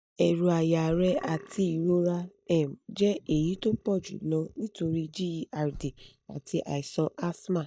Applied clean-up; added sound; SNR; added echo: neural mask model DeepFilterNet 3.